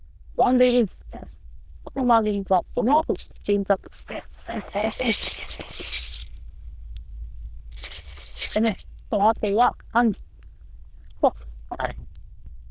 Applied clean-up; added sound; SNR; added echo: neural diffusion model UNIVERSE++.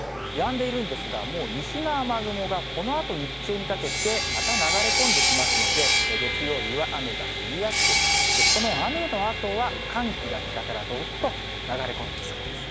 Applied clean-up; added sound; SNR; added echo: none; Sawing; -3 dB; none.